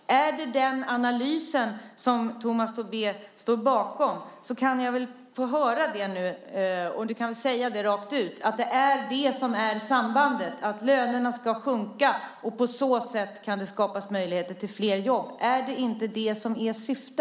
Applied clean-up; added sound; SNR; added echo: none; none; none; none.